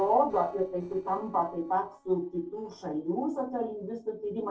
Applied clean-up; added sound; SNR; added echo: neural separator model SepFormer DNS4.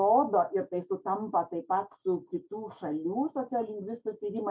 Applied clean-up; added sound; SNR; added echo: none; none; none; none.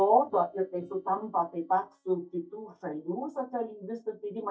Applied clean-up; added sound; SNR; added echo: neural mask model DeepFilterNet 3.